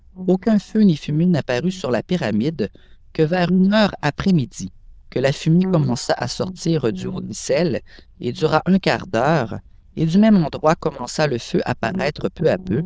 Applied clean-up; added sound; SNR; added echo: neural diffusion model UNIVERSE++.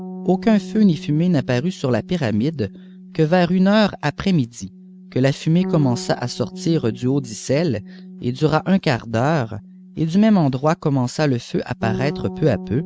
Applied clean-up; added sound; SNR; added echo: neural mask model RNNoise.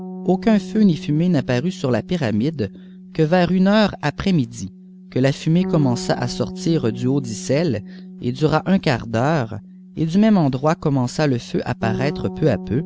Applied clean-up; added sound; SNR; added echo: none; Bass guitar; 14 dB; none.